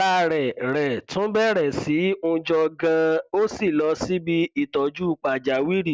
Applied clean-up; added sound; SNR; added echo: none; none; none; none.